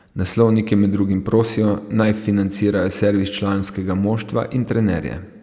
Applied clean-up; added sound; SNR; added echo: none; none; none; none.